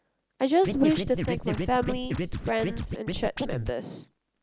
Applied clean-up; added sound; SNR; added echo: none; Scratching (performance technique); 3 dB; none.